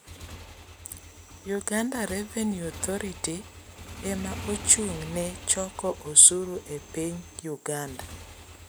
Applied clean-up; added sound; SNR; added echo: none; Motorcycle / Engine; 14 dB; none.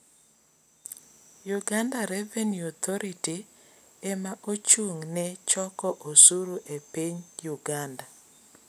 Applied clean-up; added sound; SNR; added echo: none; none; none; none.